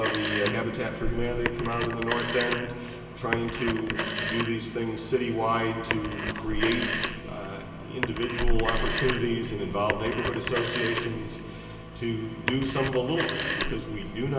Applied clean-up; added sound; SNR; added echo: none; Telephone; 4 dB; reverberation time 2.8 s.